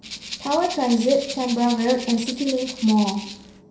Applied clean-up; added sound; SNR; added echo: none; Rattle (instrument); 12 dB; reverberation time 0.5 s.